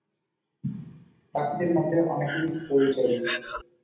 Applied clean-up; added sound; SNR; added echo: none; Breathing; 8 dB; reverberation time 0.9 s.